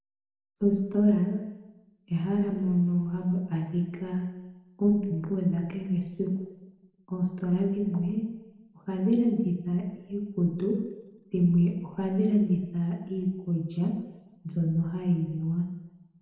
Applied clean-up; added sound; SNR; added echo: none; none; none; reverberation time 1.0 s.